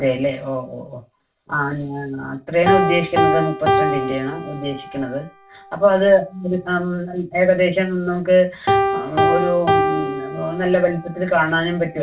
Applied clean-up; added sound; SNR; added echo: none; Piano; 3 dB; reverberation time 0.2 s.